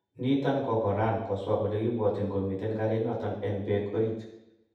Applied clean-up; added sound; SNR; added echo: none; none; none; reverberation time 0.8 s.